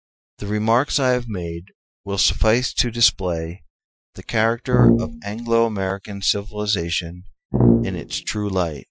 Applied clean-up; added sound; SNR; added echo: classical method Wiener filter.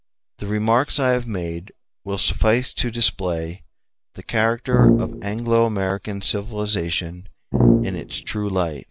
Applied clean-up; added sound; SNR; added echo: none; Brass instrument; -3 dB; none.